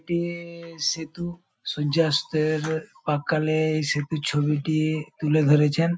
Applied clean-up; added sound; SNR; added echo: none; none; none; none.